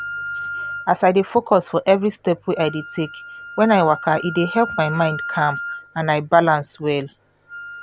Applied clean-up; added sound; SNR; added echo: none; Wind instrument, woodwind instrument; 12 dB; none.